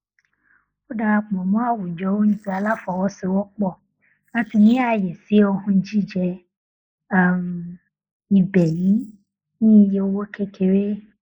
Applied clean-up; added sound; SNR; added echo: neural mask model Resemble Enhance denoiser.